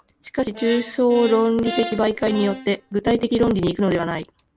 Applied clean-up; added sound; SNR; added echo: none; Brass instrument; 13 dB; none.